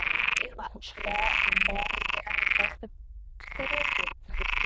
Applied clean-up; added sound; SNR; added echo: neural diffusion model UNIVERSE++.